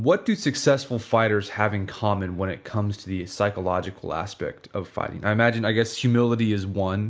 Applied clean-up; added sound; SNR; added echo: none; none; none; none.